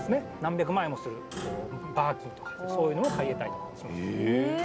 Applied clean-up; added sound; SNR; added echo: none; Clock; 12 dB; none.